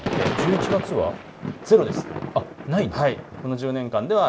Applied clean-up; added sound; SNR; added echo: none; Thunder / Rain; 6 dB; reverberation time 0.3 s.